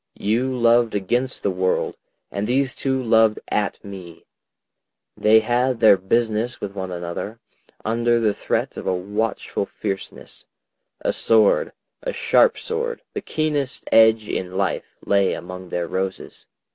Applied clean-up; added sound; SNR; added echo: none; none; none; none.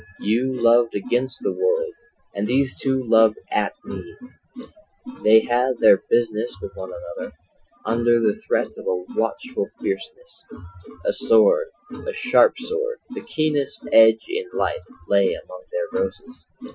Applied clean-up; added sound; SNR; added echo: classical method Wiener filter.